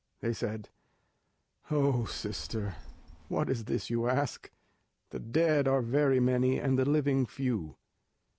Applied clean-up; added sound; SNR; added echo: none; Telephone; 15 dB; none.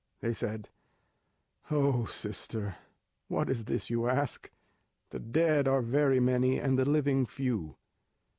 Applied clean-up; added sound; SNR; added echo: none; none; none; none.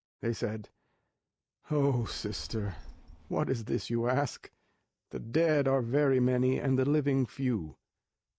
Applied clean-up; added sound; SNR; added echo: neural mask model DeepFilterNet 3.